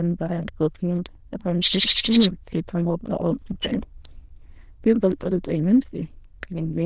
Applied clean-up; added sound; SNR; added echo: neural diffusion model UNIVERSE++.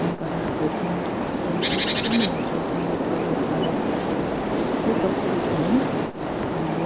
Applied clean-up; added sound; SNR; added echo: none; Bird; -5 dB; none.